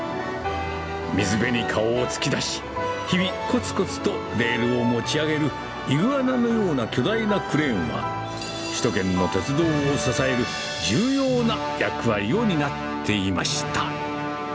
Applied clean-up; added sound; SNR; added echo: none; none; none; none.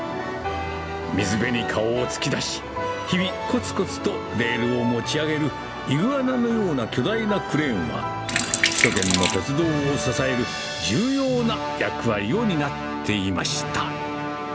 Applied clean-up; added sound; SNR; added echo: none; Sink (filling or washing); -1 dB; none.